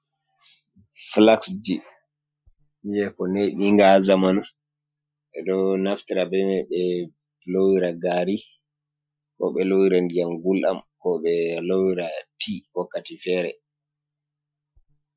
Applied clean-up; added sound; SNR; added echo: classical method Wiener filter.